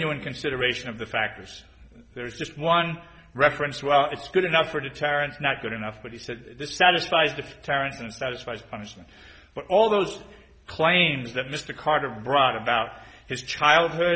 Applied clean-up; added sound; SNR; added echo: none; none; none; none.